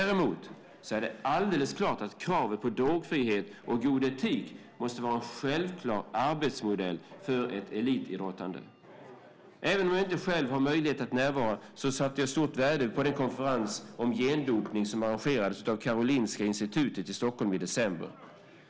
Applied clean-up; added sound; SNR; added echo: none; none; none; none.